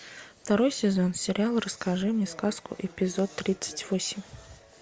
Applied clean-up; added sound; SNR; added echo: none; none; none; none.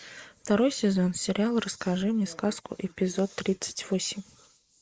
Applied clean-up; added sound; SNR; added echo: neural mask model Resemble Enhance denoiser.